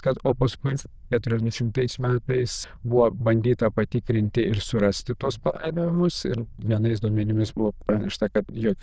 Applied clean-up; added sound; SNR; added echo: neural diffusion model UNIVERSE++.